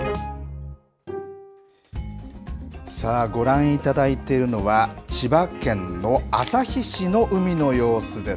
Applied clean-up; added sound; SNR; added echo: none; Bowed string instrument; 20 dB; none.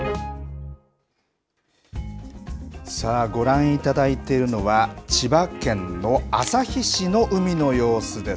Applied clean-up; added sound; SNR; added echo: none; none; none; none.